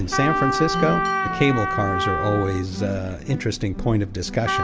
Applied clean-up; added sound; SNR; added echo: none; Trumpet; 3 dB; none.